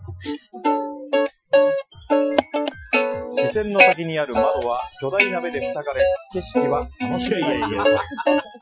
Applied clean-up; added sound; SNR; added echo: classical method Wiener filter.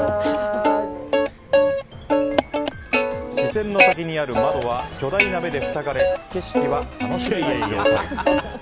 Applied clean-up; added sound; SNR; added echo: none; Plucked string instrument; -3 dB; none.